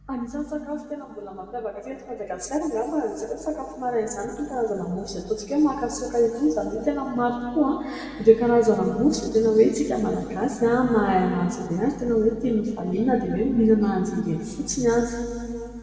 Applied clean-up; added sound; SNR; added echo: none; none; none; reverberation time 2.2 s.